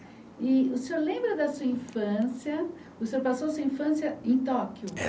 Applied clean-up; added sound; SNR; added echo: none; none; none; none.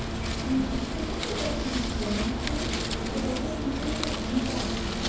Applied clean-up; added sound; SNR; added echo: none; Wind; -3 dB; reverberation time 1.2 s.